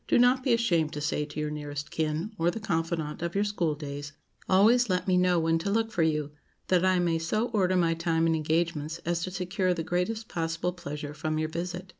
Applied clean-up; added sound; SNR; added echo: none; none; none; none.